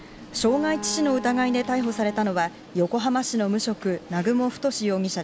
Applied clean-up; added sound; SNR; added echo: none; Bowed string instrument; 13 dB; none.